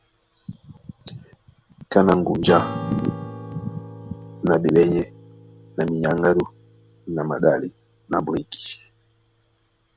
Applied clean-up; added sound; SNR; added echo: none; Acoustic guitar / Strum; 13 dB; none.